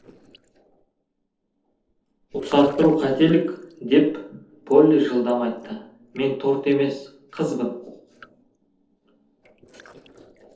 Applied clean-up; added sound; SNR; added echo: neural separator model SepFormer DNS4.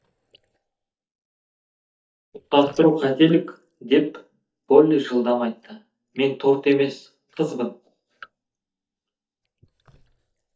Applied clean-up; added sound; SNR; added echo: neural mask model DeepFilterNet 3.